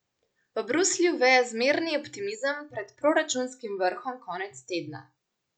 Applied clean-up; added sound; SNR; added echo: none; none; none; none.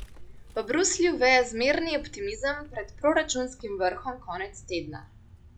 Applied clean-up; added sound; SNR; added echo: none; Vehicle; 18 dB; none.